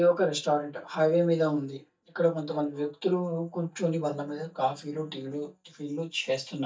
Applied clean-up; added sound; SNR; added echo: neural mask model DeepFilterNet 3.